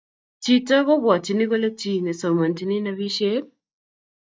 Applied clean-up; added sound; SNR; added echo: neural mask model DeepFilterNet 3.